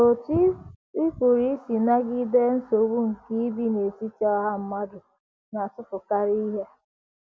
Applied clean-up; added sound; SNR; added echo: none; none; none; none.